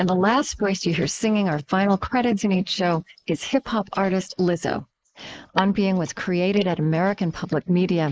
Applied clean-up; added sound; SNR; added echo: neural mask model Resemble Enhance denoiser.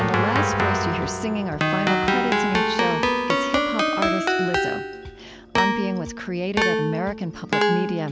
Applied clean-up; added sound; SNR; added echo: none; Keyboard (musical); -5 dB; none.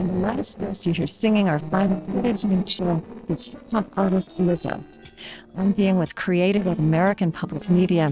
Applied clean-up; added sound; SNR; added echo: neural separator model SepFormer DNS4.